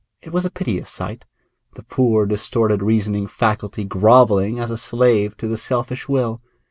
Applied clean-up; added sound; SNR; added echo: none; none; none; none.